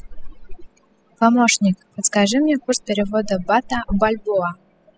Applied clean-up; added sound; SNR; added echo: classical method spectral subtraction.